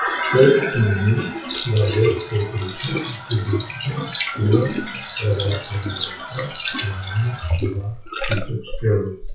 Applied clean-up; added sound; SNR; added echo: classical method WPE with log-MMSE.